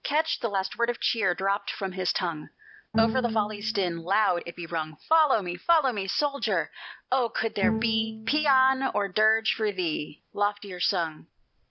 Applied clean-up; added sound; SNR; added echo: none; Bowed string instrument; 7 dB; none.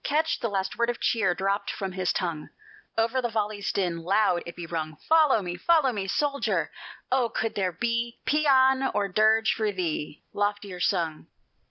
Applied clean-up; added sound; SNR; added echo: none; none; none; none.